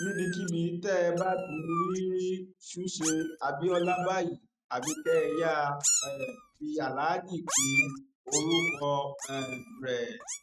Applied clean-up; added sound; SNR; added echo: neural mask model RNNoise.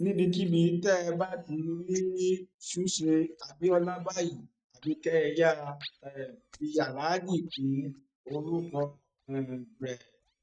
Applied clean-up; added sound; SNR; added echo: neural mask model DeepFilterNet 3.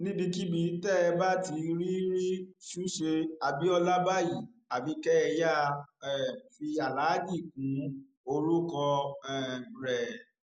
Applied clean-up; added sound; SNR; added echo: none; none; none; none.